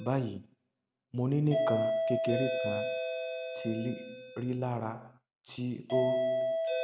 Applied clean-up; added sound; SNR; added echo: none; Doorbell; -1 dB; none.